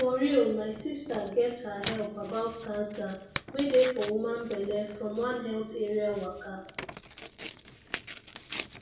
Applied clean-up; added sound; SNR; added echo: none; Tearing; 13 dB; reverberation time 0.5 s.